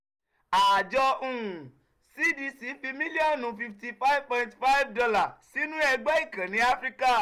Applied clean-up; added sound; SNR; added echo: none; none; none; none.